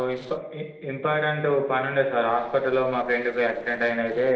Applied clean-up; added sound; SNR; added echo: neural separator model SepFormer DNS4.